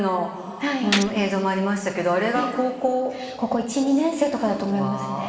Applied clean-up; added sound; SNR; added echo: none; Gunshot, gunfire; 9 dB; reverberation time 2.3 s.